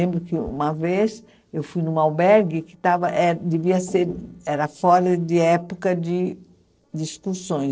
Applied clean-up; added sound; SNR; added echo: neural separator model SepFormer DNS4.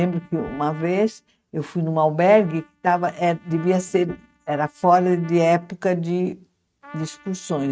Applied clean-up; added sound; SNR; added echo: neural mask model RNNoise.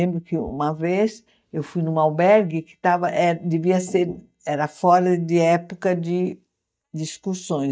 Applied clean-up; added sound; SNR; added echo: neural mask model DeepFilterNet 3.